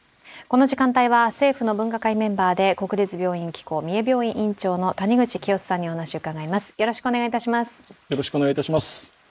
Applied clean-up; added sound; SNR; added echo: neural mask model Resemble Enhance denoiser.